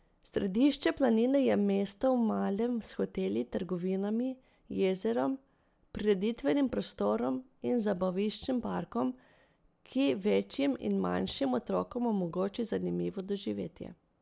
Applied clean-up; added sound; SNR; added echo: none; none; none; none.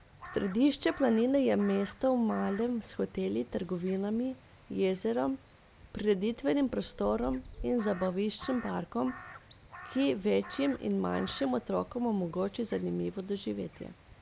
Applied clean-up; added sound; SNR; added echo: none; Crow; 18 dB; none.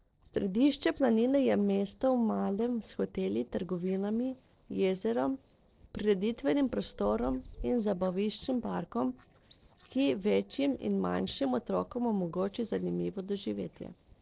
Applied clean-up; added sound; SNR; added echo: neural separator model SepFormer DNS4.